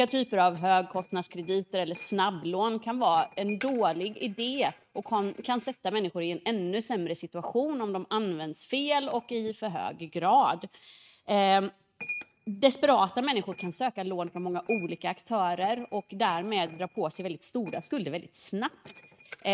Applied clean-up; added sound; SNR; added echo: neural mask model RNNoise.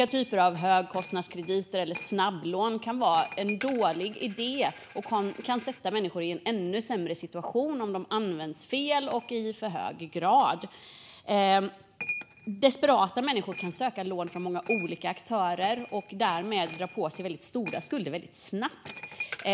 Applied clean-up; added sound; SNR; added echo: none; Coin (dropping); 17 dB; none.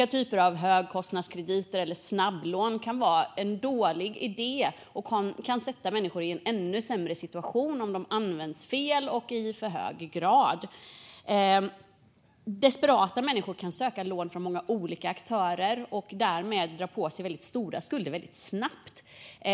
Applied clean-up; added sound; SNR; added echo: none; none; none; none.